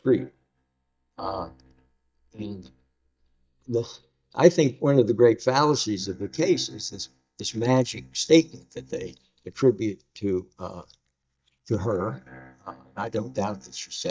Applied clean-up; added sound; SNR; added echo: neural mask model DeepFilterNet 3.